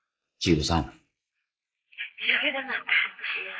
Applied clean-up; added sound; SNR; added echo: neural mask model Resemble Enhance denoiser.